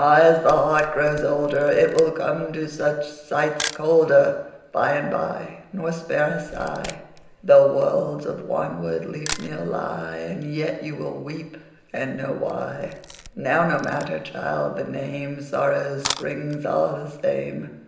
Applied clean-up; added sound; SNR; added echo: none; Camera; 17 dB; reverberation time 0.9 s.